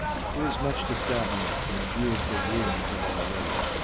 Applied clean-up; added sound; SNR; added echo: none; Ocean / Boat, Water vehicle; -3 dB; none.